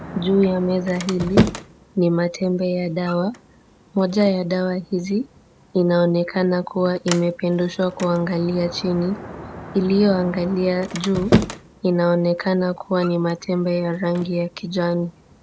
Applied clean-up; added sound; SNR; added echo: none; Sliding door; 8 dB; none.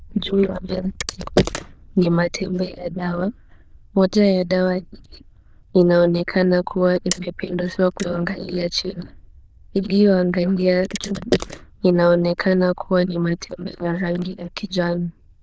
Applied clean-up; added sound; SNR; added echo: neural diffusion model UNIVERSE++.